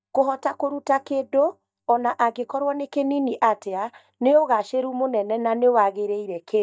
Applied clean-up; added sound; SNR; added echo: neural mask model DeepFilterNet 3.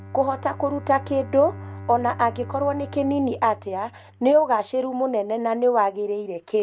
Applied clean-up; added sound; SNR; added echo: none; Bowed string instrument; 17 dB; none.